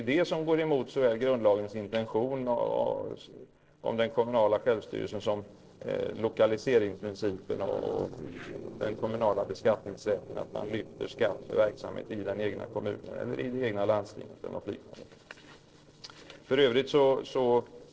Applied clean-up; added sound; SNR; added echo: neural separator model SepFormer DNS4.